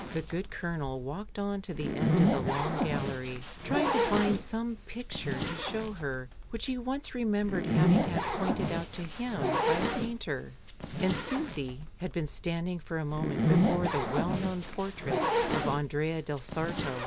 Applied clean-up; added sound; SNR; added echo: none; Zipper (clothing); -2 dB; none.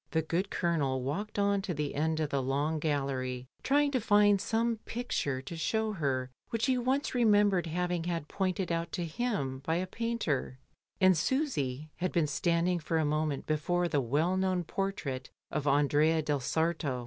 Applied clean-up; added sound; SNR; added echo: none; none; none; none.